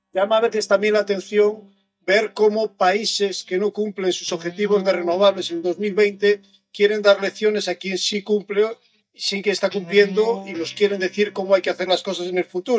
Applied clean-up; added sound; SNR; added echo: neural mask model DeepFilterNet 3.